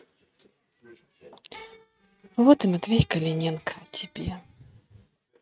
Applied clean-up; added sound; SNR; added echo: neural mask model RNNoise.